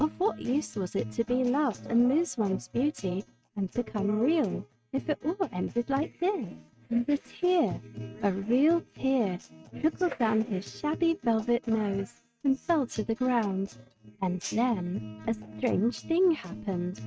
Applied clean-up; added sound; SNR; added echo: neural mask model RNNoise.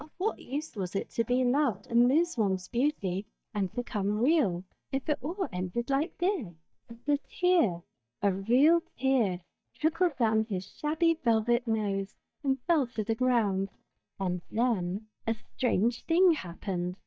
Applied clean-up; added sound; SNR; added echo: neural mask model DeepFilterNet 3.